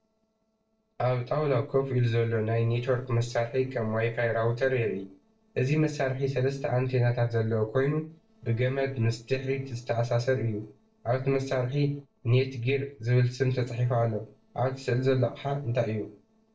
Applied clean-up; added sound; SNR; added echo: neural separator model SepFormer DNS4.